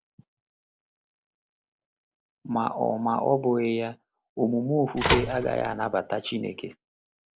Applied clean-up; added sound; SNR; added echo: none; Telephone; 1 dB; none.